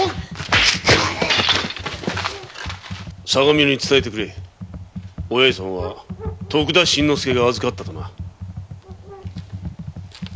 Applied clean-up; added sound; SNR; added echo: none; Computer keyboard; 12 dB; none.